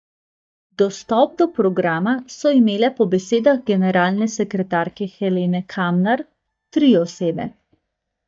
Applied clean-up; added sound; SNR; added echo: neural mask model DeepFilterNet 3.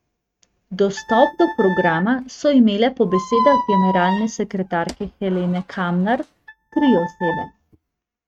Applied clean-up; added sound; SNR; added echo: neural mask model RNNoise.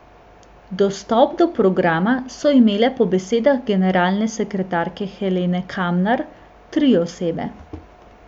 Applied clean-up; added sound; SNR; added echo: none; none; none; none.